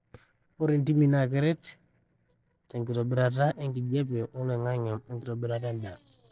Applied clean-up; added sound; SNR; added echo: neural separator model SepFormer DNS4.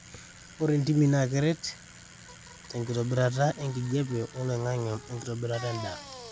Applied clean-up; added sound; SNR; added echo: none; Bicycle; 17 dB; none.